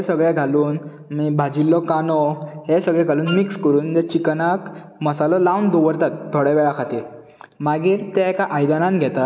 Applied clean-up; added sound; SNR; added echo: none; Wind instrument, woodwind instrument; 15 dB; none.